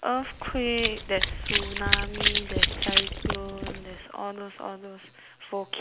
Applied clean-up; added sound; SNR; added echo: none; Run; -5 dB; none.